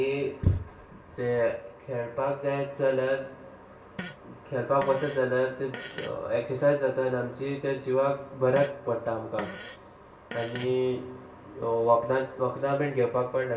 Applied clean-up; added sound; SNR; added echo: none; Fart; 15 dB; reverberation time 0.3 s.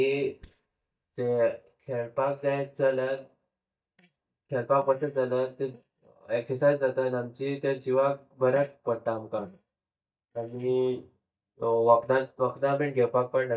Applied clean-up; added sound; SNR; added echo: neural mask model DeepFilterNet 3.